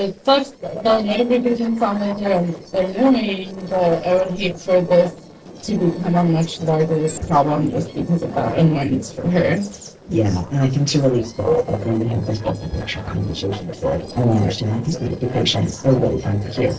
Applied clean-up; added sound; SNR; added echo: neural separator model SepFormer DNS4.